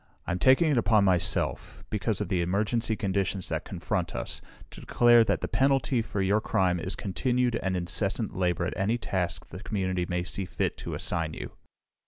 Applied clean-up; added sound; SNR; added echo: none; none; none; none.